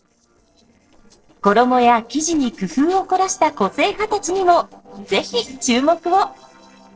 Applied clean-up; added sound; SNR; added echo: neural separator model SepFormer DNS4.